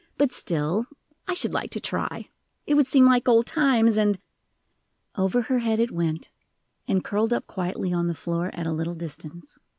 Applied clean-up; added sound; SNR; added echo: none; none; none; none.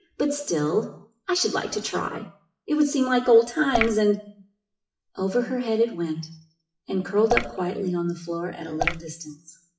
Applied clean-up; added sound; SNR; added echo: classical method WPE with log-MMSE.